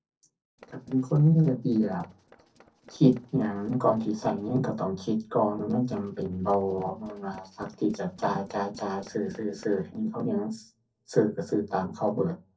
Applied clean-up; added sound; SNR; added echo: neural separator model SepFormer DNS4.